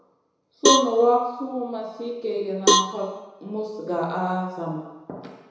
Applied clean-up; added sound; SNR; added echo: none; Cowbell; -1 dB; reverberation time 1.0 s.